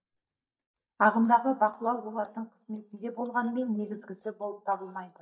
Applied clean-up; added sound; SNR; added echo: neural mask model DeepFilterNet 3.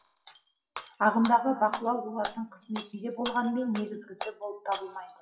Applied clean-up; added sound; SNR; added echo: classical method WPE with log-MMSE.